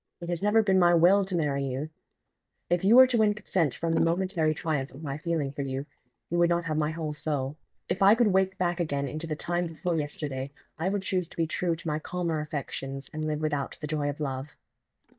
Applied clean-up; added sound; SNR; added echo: neural mask model DeepFilterNet 3.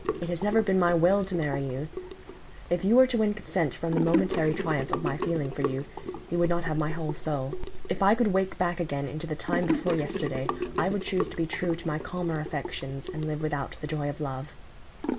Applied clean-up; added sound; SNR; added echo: none; Sink (filling or washing) / Gurgling; 8 dB; none.